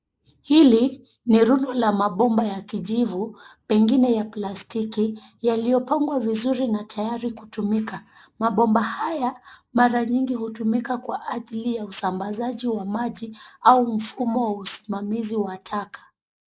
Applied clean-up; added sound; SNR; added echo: neural mask model Resemble Enhance denoiser.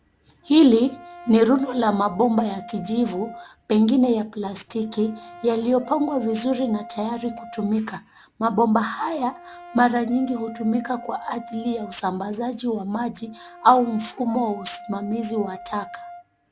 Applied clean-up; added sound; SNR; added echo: none; Brass instrument; 19 dB; none.